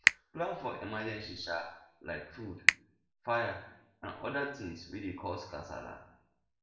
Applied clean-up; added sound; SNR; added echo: none; Finger snapping; -4 dB; reverberation time 0.7 s.